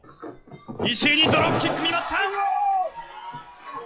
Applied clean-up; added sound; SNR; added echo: classical method log-MMSE.